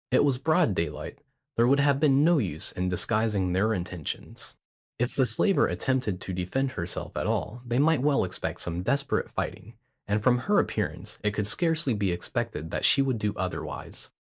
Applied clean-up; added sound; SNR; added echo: neural mask model Resemble Enhance denoiser.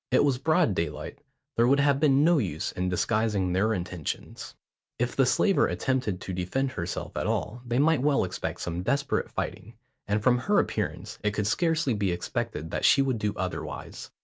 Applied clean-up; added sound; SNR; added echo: none; none; none; none.